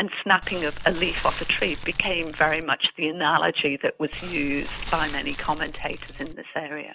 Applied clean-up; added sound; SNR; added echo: none; Fire; 8 dB; none.